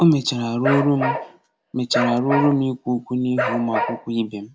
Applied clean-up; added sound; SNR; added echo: none; Bark; 5 dB; none.